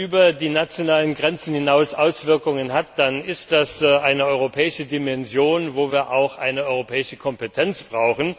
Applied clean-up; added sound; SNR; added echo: none; none; none; none.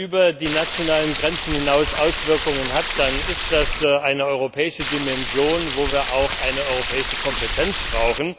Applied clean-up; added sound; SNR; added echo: none; Stream; 1 dB; none.